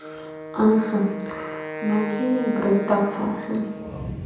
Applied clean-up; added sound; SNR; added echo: none; Wind instrument, woodwind instrument; 10 dB; reverberation time 0.9 s.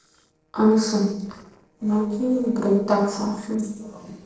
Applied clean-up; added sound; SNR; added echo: neural separator model SepFormer DNS4.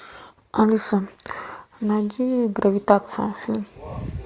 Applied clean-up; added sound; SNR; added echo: none; none; none; none.